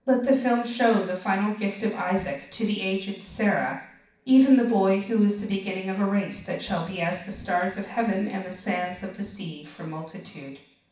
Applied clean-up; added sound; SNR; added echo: none; none; none; reverberation time 0.6 s.